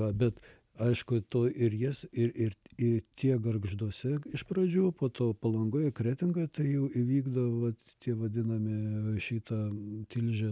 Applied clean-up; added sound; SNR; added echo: none; none; none; none.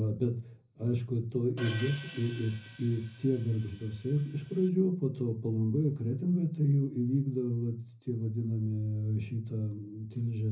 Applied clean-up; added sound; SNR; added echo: none; Hi-hat; 17 dB; reverberation time 0.4 s.